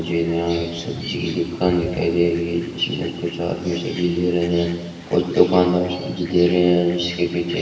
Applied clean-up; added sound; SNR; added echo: none; Fowl; 19 dB; reverberation time 1.3 s.